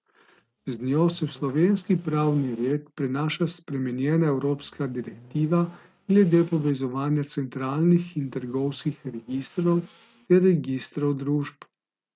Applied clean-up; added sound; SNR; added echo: neural mask model RNNoise.